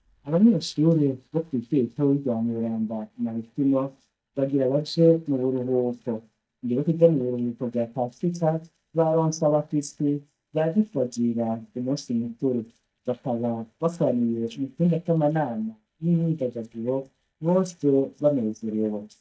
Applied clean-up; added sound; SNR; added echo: neural mask model DeepFilterNet 3.